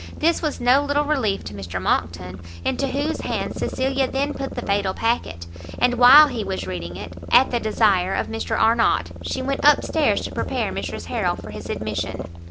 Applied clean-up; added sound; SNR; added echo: none; Thump, thud + Growling; 12 dB; none.